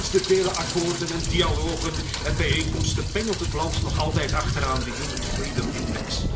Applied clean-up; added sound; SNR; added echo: none; Rain; -1 dB; reverberation time 1.5 s.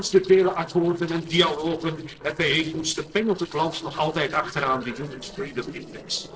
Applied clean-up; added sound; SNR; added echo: neural separator model SepFormer DNS4.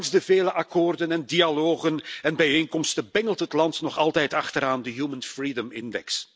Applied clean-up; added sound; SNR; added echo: none; none; none; none.